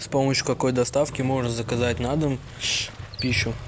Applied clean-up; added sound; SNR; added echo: none; Motorcycle; 10 dB; none.